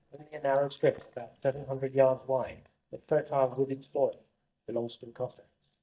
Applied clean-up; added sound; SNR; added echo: neural mask model DeepFilterNet 3.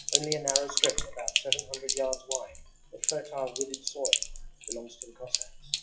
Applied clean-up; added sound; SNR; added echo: classical method WPE with log-MMSE.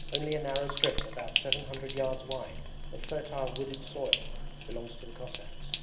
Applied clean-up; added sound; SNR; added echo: none; Sink (filling or washing); -5 dB; reverberation time 0.8 s.